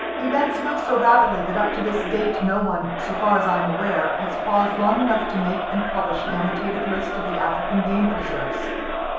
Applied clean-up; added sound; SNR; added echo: none; Crowd; 4 dB; reverberation time 2.2 s.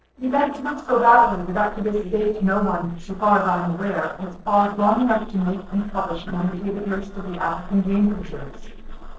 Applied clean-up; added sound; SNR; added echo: neural separator model SepFormer DNS4.